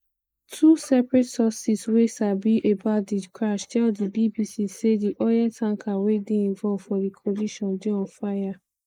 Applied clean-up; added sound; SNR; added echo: neural mask model Resemble Enhance denoiser.